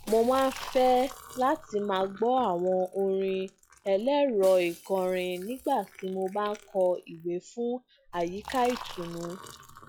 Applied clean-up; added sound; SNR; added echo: classical method log-MMSE.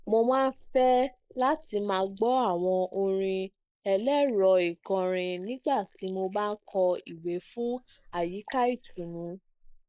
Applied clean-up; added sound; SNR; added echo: neural mask model Resemble Enhance denoiser.